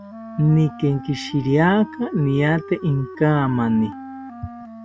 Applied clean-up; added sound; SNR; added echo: none; Wind instrument, woodwind instrument; 15 dB; none.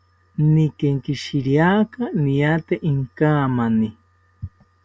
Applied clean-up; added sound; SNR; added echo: none; none; none; none.